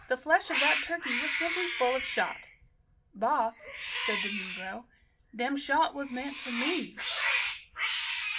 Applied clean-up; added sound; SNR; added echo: none; Cat; 1 dB; reverberation time 0.2 s.